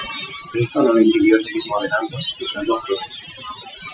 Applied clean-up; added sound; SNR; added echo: classical method Wiener filter.